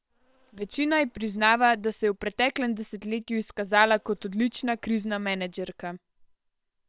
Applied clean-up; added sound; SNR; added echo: neural separator model SepFormer WHAM!.